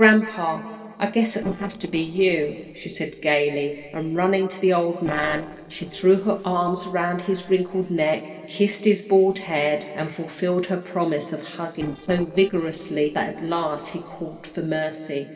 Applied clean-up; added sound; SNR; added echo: neural separator model SepFormer DNS4.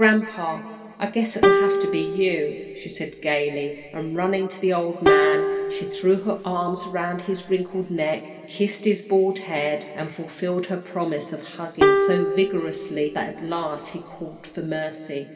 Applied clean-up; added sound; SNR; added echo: none; Plucked string instrument; -1 dB; reverberation time 2.3 s.